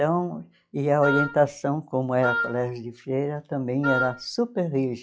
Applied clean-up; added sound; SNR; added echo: classical method log-MMSE.